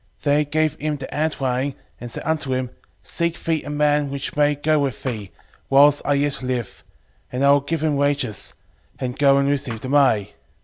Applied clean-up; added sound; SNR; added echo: none; Thump, thud; 17 dB; none.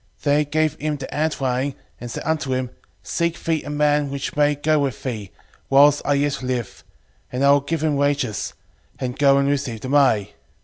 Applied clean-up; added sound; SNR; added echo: none; none; none; none.